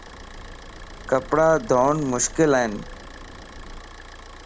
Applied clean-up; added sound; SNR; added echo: none; Subway, metro, underground + Idling / Car; 15 dB; none.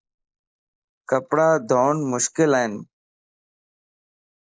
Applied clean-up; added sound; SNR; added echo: neural mask model Resemble Enhance denoiser.